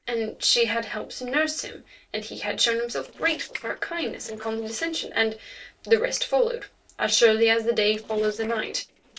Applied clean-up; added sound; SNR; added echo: neural separator model SepFormer DNS4.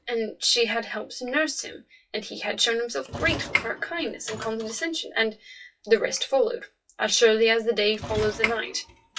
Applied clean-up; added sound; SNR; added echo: classical method WPE with log-MMSE.